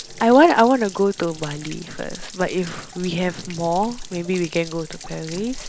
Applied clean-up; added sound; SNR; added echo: none; Stream / Trickle, dribble / Splash, splatter; 15 dB; none.